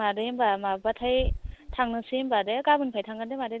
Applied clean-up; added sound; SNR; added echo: none; Wind / Bird; 11 dB; none.